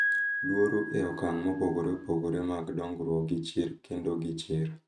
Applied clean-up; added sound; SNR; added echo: neural mask model RNNoise.